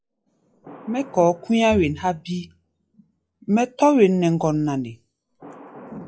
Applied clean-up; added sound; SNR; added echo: classical method log-MMSE.